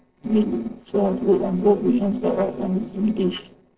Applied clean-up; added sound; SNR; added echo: neural separator model SepFormer DNS4.